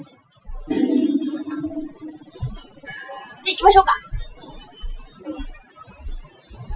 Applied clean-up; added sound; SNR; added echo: classical method Wiener filter.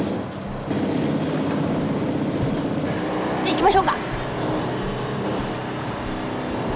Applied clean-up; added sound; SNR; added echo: none; Sink (filling or washing) / Gurgling / Liquid; 15 dB; none.